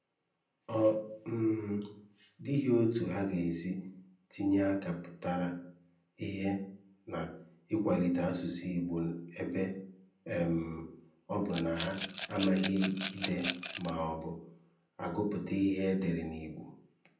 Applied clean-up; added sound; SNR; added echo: none; Rattle / Glass; -1 dB; reverberation time 0.6 s.